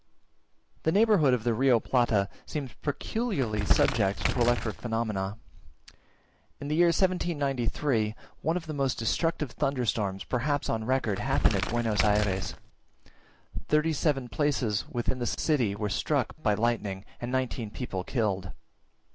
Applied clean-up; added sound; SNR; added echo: none; Crumpling, crinkling; 1 dB; none.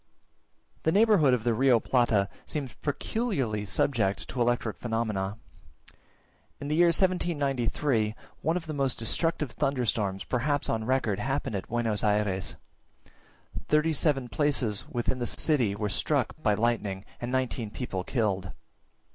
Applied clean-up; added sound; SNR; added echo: none; none; none; none.